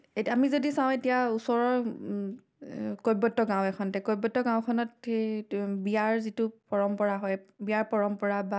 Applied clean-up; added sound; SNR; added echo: none; none; none; none.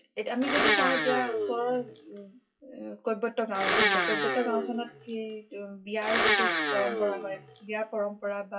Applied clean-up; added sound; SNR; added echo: classical method WPE with log-MMSE.